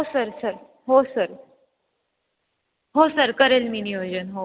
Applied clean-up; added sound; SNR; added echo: none; none; none; none.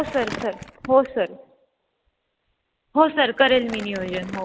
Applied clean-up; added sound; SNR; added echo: none; Crumpling, crinkling; 16 dB; none.